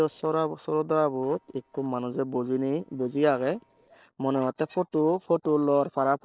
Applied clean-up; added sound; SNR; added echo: neural separator model SepFormer DNS4.